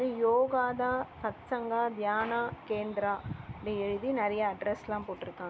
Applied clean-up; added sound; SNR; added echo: none; none; none; none.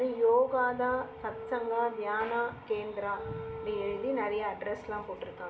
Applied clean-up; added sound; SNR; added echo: none; Wind instrument, woodwind instrument; 13 dB; reverberation time 1.8 s.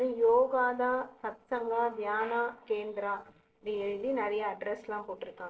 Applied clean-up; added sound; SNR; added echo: neural separator model SepFormer DNS4.